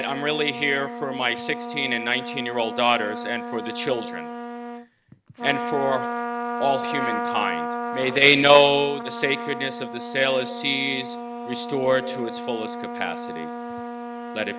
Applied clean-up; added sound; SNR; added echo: none; Trumpet; 7 dB; none.